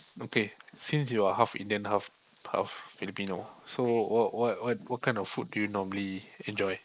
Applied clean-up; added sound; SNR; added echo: neural mask model Resemble Enhance denoiser.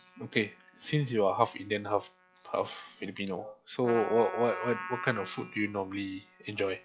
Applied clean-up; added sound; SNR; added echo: classical method log-MMSE.